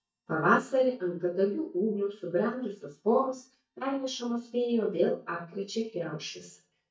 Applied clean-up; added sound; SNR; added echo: neural mask model DeepFilterNet 3.